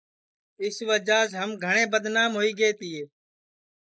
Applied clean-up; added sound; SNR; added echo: neural mask model Resemble Enhance denoiser.